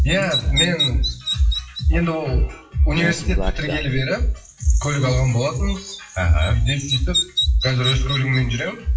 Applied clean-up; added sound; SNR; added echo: classical method WPE with log-MMSE.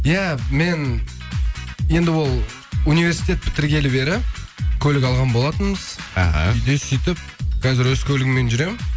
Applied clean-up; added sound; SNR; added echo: none; none; none; none.